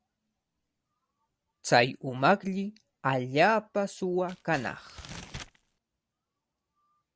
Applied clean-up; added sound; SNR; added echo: none; Crumpling, crinkling; 15 dB; none.